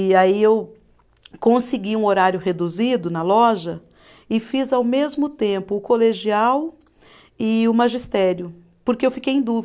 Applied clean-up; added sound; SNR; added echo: none; none; none; none.